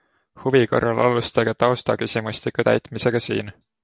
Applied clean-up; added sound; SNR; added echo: none; none; none; none.